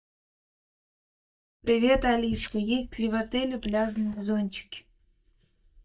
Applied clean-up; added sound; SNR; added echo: neural mask model DeepFilterNet 3.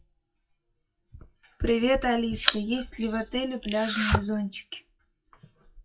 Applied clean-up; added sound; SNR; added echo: classical method WPE with log-MMSE.